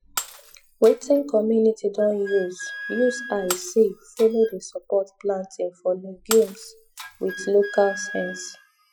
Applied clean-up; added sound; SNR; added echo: classical method Wiener filter.